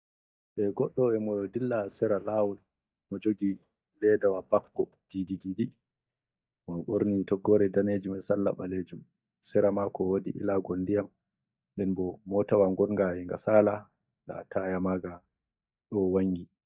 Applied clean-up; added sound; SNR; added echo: neural mask model DeepFilterNet 3.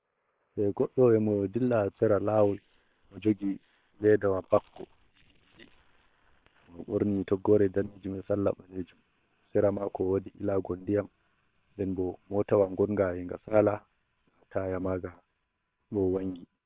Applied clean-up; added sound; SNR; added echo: neural separator model SepFormer WHAM!.